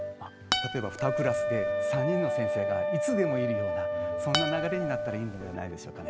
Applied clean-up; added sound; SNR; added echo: none; Acoustic guitar + Wind instrument, woodwind instrument; -3 dB; none.